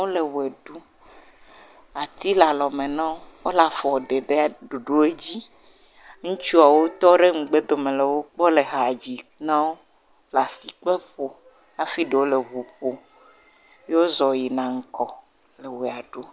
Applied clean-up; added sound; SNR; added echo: none; none; none; none.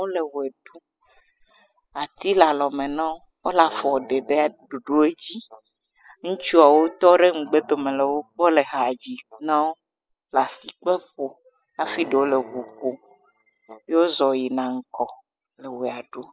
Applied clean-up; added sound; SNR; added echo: classical method spectral subtraction.